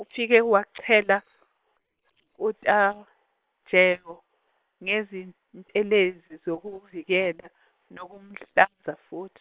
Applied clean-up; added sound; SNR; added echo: neural separator model SepFormer WHAM!.